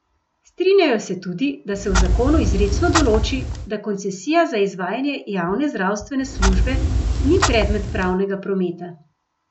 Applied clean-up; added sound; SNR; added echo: none; Clock; -2 dB; none.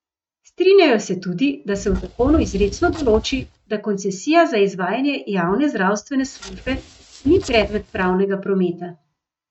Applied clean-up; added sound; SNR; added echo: neural mask model RNNoise.